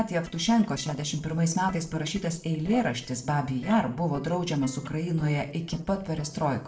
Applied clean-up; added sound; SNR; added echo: neural separator model SepFormer DNS4.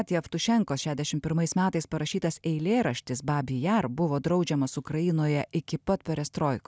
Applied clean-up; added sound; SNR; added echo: none; none; none; none.